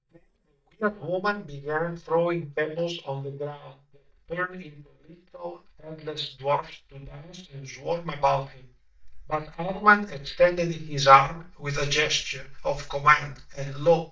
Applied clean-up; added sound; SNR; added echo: neural mask model DeepFilterNet 3.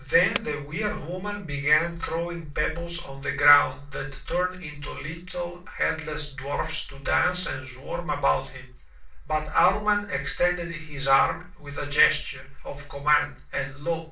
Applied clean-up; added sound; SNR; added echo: none; Wood; 13 dB; reverberation time 0.3 s.